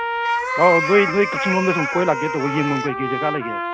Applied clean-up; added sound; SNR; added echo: none; Trumpet + Meow; 3 dB; none.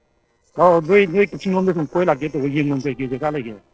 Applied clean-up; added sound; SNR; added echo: neural separator model SepFormer DNS4.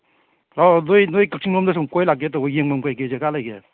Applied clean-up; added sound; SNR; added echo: none; none; none; none.